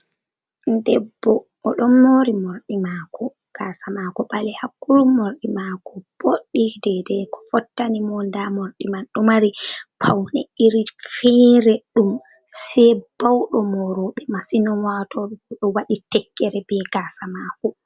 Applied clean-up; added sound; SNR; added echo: none; none; none; none.